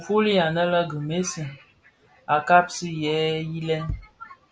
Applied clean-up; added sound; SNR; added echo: none; none; none; none.